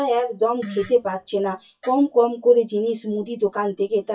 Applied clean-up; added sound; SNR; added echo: classical method WPE with log-MMSE.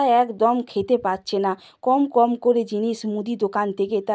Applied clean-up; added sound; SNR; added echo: none; none; none; none.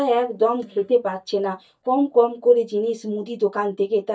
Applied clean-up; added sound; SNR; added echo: neural mask model DeepFilterNet 3.